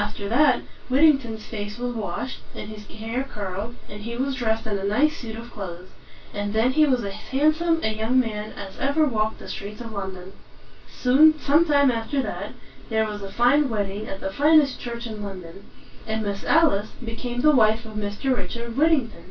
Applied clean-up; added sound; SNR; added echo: none; none; none; reverberation time 0.2 s.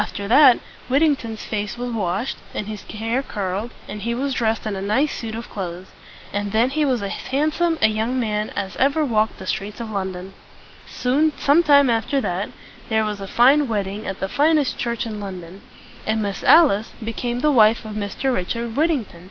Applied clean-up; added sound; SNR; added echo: none; none; none; none.